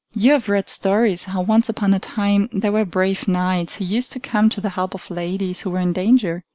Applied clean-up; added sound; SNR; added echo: none; none; none; none.